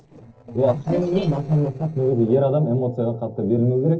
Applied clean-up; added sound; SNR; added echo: neural separator model SepFormer DNS4.